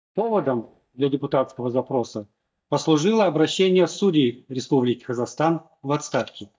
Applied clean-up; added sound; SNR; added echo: neural mask model DeepFilterNet 3.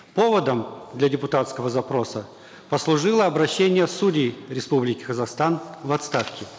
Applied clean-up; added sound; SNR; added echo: none; none; none; none.